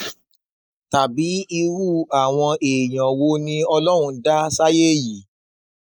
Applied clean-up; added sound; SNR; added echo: neural mask model Resemble Enhance denoiser.